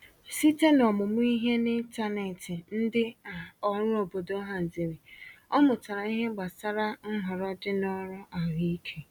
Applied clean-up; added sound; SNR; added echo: none; none; none; none.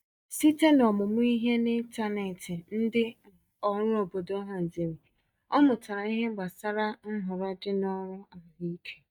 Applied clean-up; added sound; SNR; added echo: neural mask model DeepFilterNet 3.